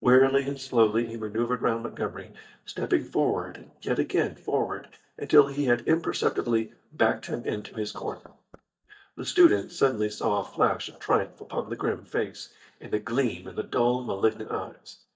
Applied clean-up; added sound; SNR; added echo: neural mask model DeepFilterNet 3.